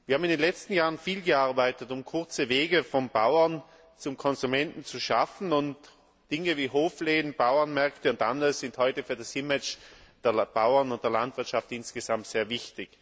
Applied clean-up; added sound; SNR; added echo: none; none; none; none.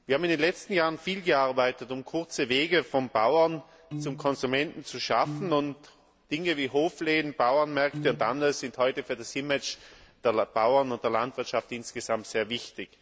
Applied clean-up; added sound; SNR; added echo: none; Piano; 12 dB; none.